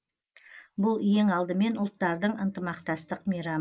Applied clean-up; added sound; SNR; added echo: neural mask model Resemble Enhance denoiser.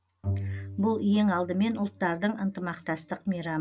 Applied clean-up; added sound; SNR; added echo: none; Bowed string instrument; 10 dB; none.